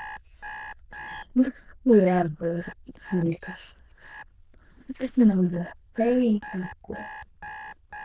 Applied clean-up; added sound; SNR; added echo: neural diffusion model UNIVERSE++.